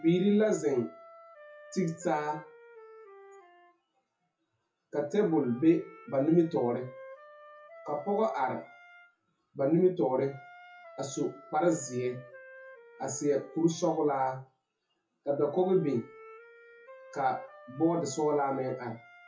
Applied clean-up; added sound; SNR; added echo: classical method WPE with log-MMSE.